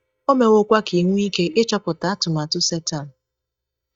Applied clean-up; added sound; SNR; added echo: neural mask model DeepFilterNet 3.